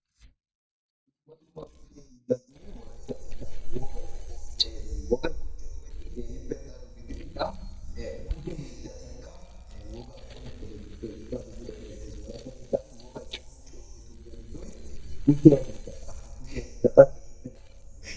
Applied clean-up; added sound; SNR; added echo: neural mask model DeepFilterNet 3.